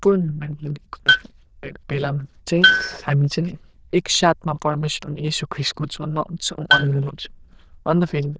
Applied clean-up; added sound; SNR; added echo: neural diffusion model UNIVERSE++.